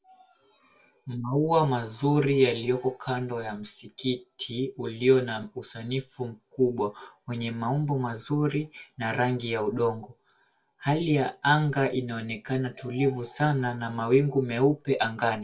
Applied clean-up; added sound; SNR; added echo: none; none; none; reverberation time 0.1 s.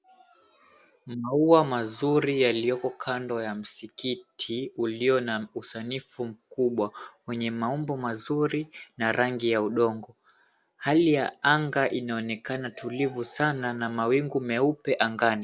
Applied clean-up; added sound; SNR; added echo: none; none; none; none.